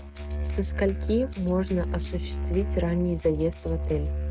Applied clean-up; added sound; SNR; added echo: neural mask model RNNoise.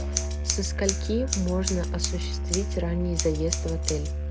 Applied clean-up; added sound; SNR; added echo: none; Scissors + Musical instrument; -2 dB; none.